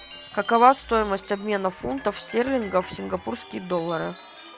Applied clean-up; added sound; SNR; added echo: none; Chime; 18 dB; none.